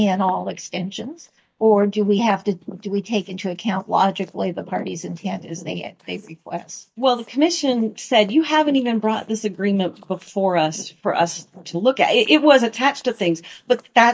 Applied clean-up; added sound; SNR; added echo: neural mask model DeepFilterNet 3.